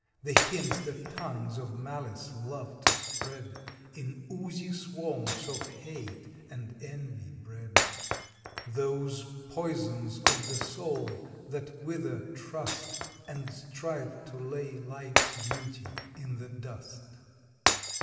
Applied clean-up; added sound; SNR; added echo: none; Shatter; -2 dB; reverberation time 2.7 s.